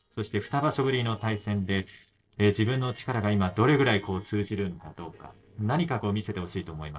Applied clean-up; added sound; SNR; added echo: neural separator model SepFormer DNS4.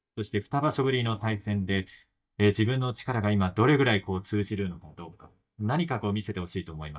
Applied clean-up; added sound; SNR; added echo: neural mask model DeepFilterNet 3.